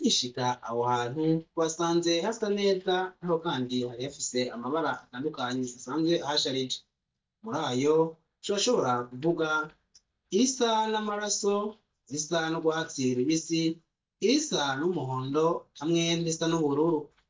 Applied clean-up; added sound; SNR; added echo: neural mask model DeepFilterNet 3.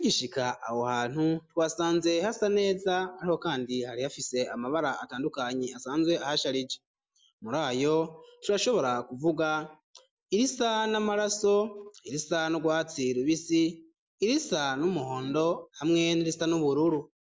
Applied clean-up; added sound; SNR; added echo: none; none; none; none.